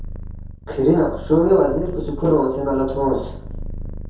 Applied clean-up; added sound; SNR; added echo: none; Purr; 10 dB; reverberation time 0.6 s.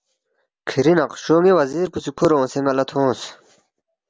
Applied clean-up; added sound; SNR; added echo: none; none; none; none.